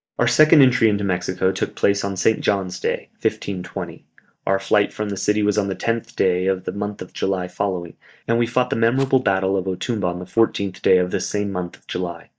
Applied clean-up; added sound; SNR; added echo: neural mask model DeepFilterNet 3.